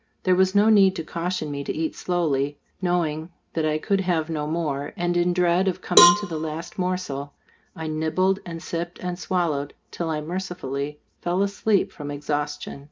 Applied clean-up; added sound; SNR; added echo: none; Cowbell; -1 dB; reverberation time 0.3 s.